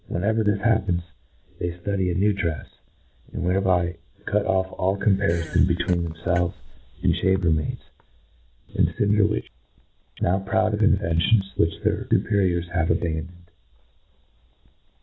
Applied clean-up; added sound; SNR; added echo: none; Fart; 18 dB; none.